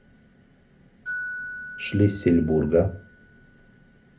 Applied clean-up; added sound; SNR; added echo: none; Glockenspiel; 13 dB; reverberation time 0.3 s.